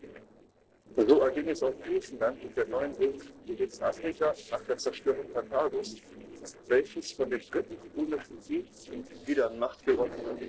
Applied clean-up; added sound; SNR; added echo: neural separator model SepFormer DNS4.